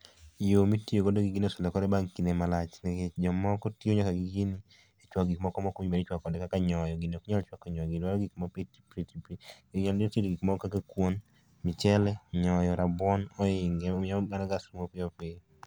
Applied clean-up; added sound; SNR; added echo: none; none; none; none.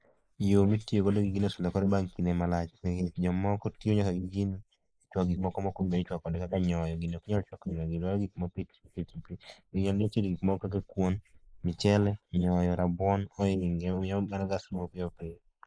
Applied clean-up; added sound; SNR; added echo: neural mask model Resemble Enhance denoiser.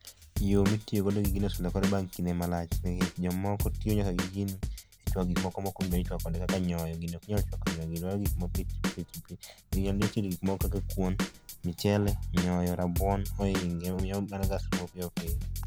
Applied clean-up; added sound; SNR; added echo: none; Drum / Drum kit; 2 dB; none.